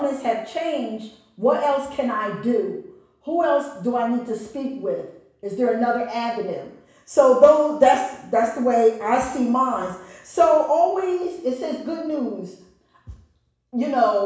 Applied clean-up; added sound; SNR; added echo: none; none; none; reverberation time 0.7 s.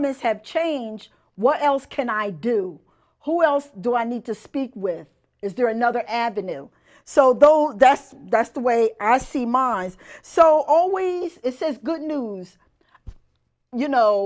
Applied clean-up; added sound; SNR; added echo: none; none; none; none.